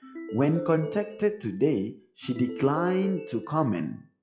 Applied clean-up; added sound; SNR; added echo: classical method log-MMSE.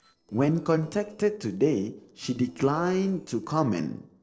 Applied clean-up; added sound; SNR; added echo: neural separator model SepFormer DNS4.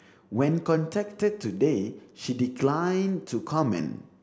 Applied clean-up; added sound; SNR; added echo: none; none; none; none.